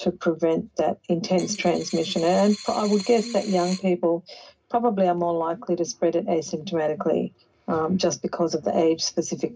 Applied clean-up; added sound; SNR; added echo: none; Coin (dropping); 15 dB; reverberation time 0.4 s.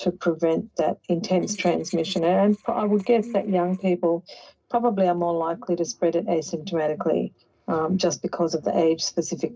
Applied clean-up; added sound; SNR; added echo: neural separator model SepFormer DNS4.